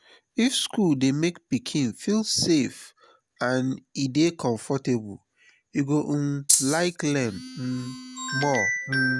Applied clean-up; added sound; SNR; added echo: none; Rattle (instrument); -3 dB; none.